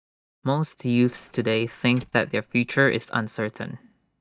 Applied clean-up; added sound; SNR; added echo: neural mask model DeepFilterNet 3.